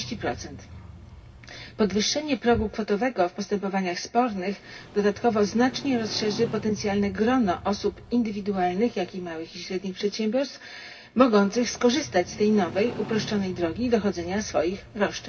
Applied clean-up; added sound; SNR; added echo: none; Motorcycle; 17 dB; reverberation time 0.4 s.